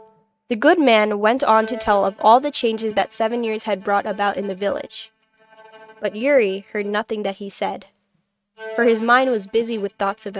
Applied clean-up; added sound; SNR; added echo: neural mask model RNNoise.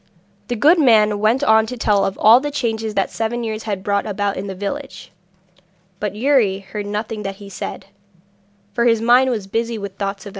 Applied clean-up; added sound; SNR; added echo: none; none; none; none.